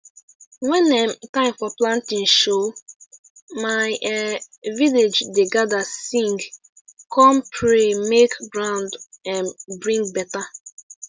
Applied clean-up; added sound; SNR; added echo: none; none; none; none.